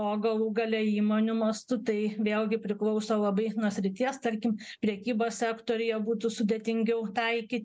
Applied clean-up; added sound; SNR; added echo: none; none; none; none.